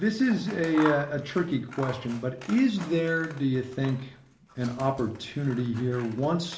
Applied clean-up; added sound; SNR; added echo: none; Scissors; 15 dB; reverberation time 0.5 s.